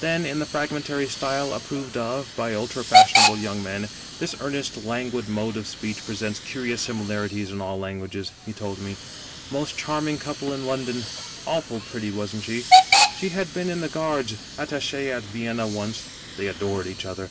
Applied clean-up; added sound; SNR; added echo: none; Hiss / Alarm / Train; -2 dB; none.